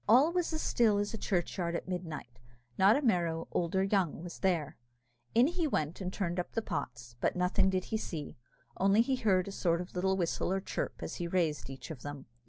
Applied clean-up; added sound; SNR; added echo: none; none; none; none.